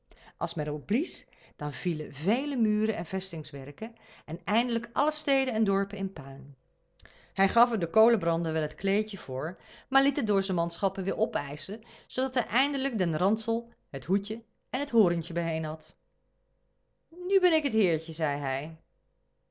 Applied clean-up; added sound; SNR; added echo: none; none; none; none.